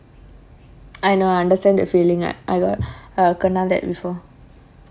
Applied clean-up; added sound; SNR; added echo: none; none; none; none.